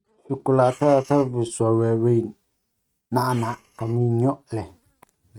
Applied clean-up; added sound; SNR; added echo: neural mask model RNNoise.